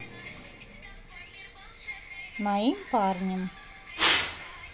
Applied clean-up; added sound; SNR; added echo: none; none; none; none.